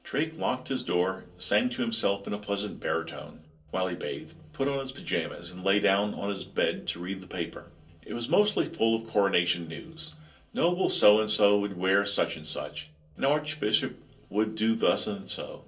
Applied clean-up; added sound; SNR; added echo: none; none; none; reverberation time 0.2 s.